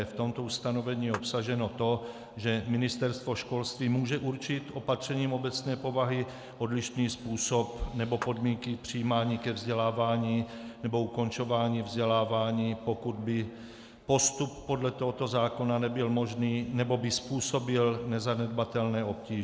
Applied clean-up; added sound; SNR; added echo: none; Clapping; 11 dB; none.